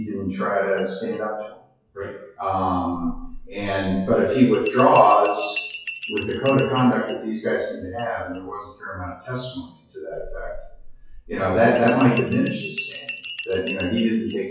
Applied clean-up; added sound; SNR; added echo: classical method WPE with log-MMSE.